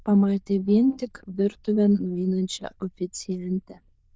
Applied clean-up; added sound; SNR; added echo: neural diffusion model UNIVERSE++.